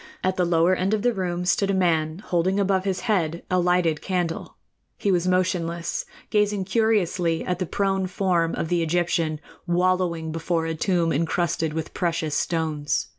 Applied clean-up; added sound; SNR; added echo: none; none; none; none.